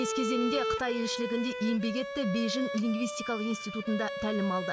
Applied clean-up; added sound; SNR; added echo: none; Bowed string instrument; 4 dB; none.